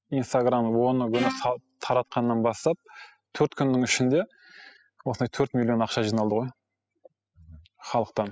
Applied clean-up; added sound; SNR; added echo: classical method spectral subtraction.